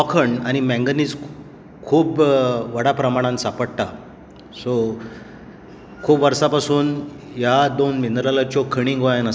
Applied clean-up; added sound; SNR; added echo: none; none; none; none.